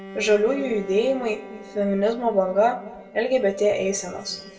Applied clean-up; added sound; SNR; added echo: none; Bowed string instrument; 18 dB; reverberation time 2.0 s.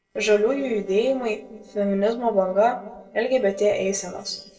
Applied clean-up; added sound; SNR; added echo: neural separator model SepFormer DNS4.